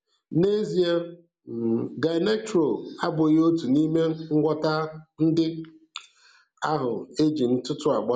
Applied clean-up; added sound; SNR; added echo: none; none; none; none.